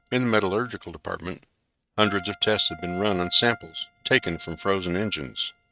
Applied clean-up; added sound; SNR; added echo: neural mask model RNNoise.